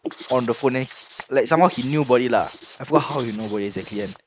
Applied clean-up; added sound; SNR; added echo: neural mask model Resemble Enhance denoiser.